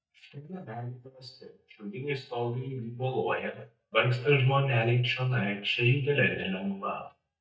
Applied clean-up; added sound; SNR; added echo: neural mask model DeepFilterNet 3.